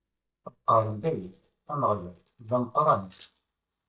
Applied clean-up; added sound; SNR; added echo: neural mask model DeepFilterNet 3.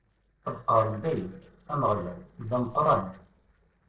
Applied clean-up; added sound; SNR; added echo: neural separator model SepFormer DNS4.